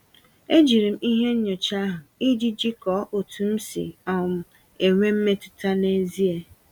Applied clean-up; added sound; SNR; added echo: none; none; none; none.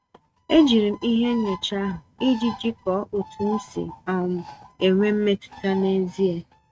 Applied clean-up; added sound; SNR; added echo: neural mask model RNNoise.